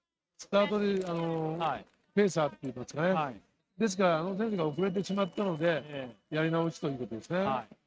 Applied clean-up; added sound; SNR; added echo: neural mask model RNNoise.